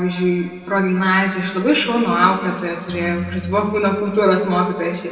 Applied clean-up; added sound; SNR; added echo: none; none; none; reverberation time 2.0 s.